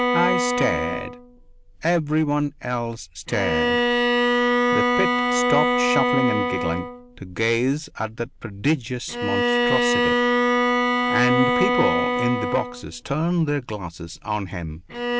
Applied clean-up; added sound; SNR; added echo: none; Bowed string instrument; -3 dB; none.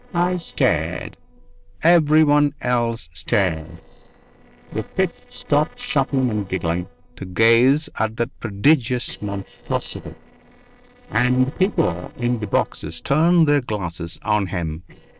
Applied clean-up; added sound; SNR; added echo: neural separator model SepFormer DNS4.